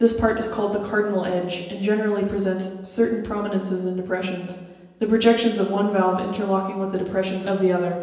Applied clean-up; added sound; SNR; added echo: none; none; none; reverberation time 1.0 s.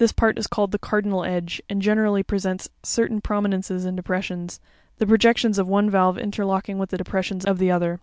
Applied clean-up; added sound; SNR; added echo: none; none; none; none.